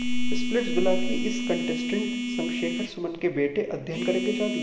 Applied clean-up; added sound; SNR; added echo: none; Telephone; 4 dB; reverberation time 1.4 s.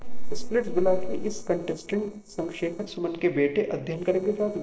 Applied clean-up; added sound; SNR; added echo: neural separator model SepFormer DNS4.